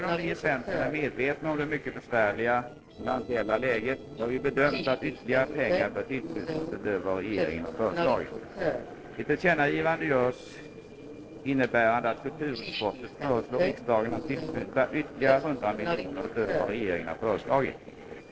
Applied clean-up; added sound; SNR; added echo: neural separator model SepFormer DNS4.